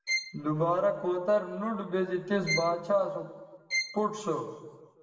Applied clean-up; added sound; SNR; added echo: none; Bowed string instrument; 7 dB; reverberation time 1.3 s.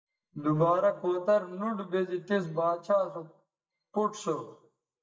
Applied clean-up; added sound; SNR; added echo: neural mask model DeepFilterNet 3.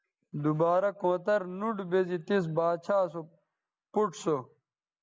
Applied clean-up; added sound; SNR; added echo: none; none; none; none.